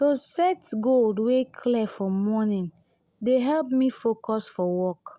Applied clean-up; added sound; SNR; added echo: none; none; none; none.